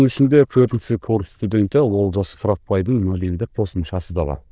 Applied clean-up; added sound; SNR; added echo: neural diffusion model UNIVERSE++.